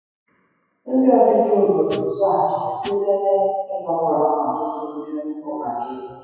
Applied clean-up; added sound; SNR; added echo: classical method WPE with log-MMSE.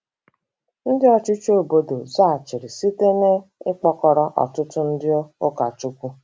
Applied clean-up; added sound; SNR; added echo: none; none; none; none.